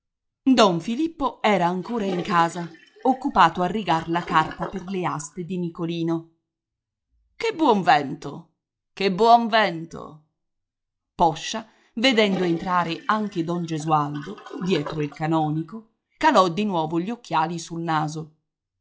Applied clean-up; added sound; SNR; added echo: classical method log-MMSE.